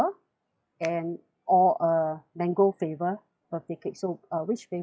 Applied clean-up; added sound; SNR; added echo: classical method log-MMSE.